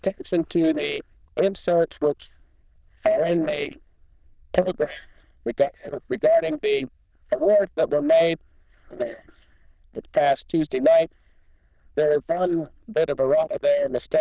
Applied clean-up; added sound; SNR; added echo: neural diffusion model UNIVERSE++.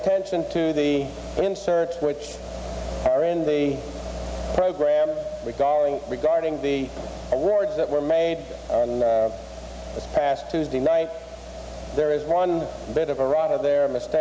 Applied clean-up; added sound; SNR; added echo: none; none; none; none.